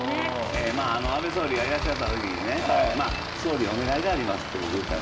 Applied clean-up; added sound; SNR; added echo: none; Aircraft; 6 dB; reverberation time 1.1 s.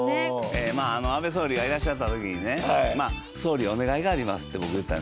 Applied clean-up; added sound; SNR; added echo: none; none; none; none.